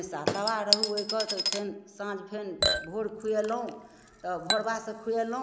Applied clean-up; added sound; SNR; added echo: none; Chink, clink / Liquid; 1 dB; none.